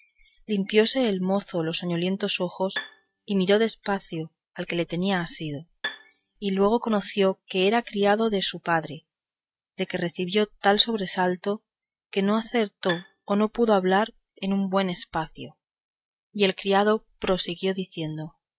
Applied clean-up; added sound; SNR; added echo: neural mask model RNNoise.